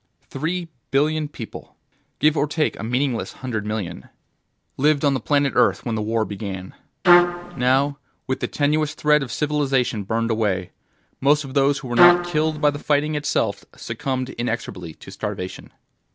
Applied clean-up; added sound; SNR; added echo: none; Trumpet; -4 dB; none.